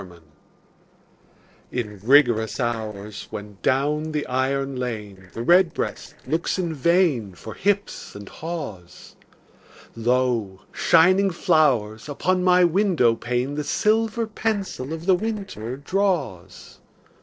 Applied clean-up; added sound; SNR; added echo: neural separator model SepFormer DNS4.